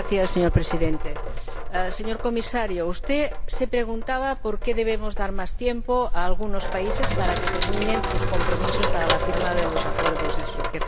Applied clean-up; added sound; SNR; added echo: none; Sink (filling or washing); -4 dB; none.